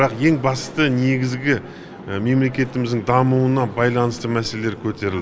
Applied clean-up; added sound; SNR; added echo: none; none; none; none.